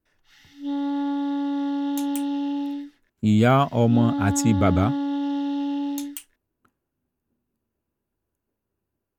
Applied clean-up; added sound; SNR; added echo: none; Wind instrument, woodwind instrument; 0 dB; none.